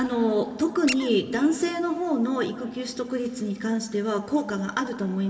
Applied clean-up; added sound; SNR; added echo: none; Squeak; 11 dB; reverberation time 2.4 s.